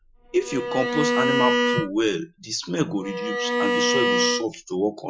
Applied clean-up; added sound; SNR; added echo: classical method Wiener filter.